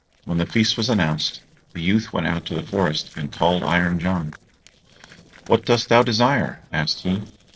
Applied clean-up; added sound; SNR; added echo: neural separator model SepFormer DNS4.